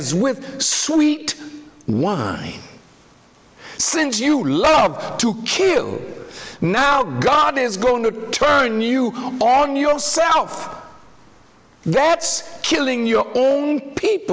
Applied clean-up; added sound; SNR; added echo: none; none; none; none.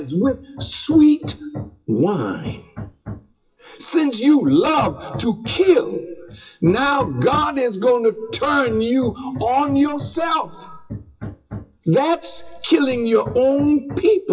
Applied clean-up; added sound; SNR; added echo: classical method WPE with log-MMSE.